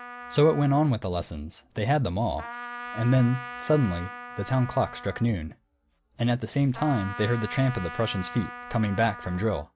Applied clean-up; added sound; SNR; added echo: none; Trumpet; 14 dB; none.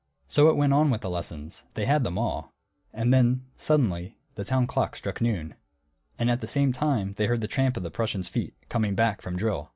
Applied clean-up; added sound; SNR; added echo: none; none; none; none.